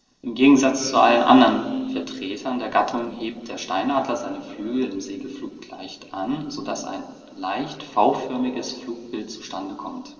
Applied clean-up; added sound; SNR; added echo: neural separator model SepFormer DNS4.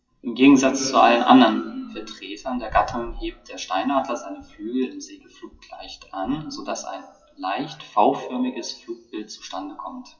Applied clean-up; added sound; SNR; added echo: classical method WPE with log-MMSE.